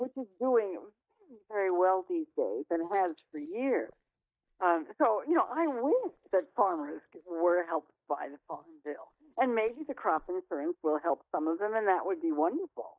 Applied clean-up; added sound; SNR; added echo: neural mask model DeepFilterNet 3.